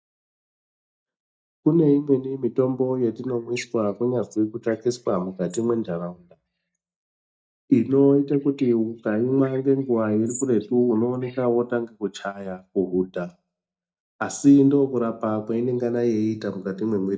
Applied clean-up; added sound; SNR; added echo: neural mask model DeepFilterNet 3.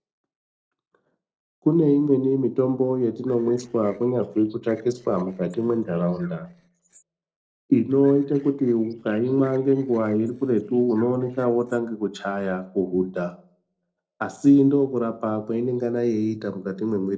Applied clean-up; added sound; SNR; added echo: neural separator model SepFormer DNS4.